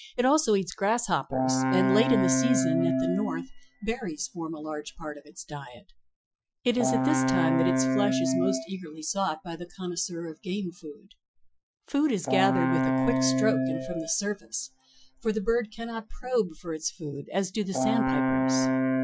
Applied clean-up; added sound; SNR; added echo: classical method Wiener filter.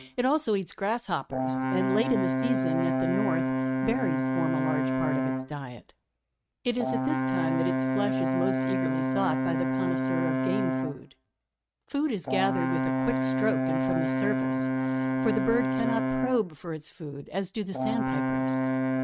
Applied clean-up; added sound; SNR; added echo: neural mask model RNNoise.